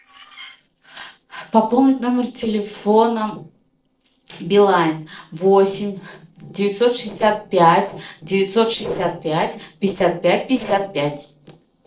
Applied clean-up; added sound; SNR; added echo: neural separator model SepFormer DNS4.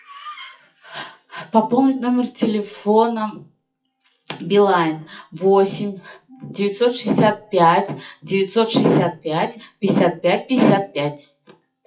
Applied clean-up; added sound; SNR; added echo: classical method WPE with log-MMSE.